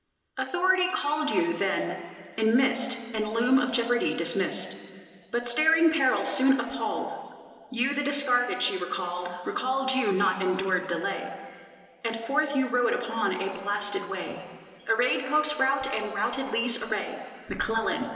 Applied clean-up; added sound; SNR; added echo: none; none; none; reverberation time 2.5 s.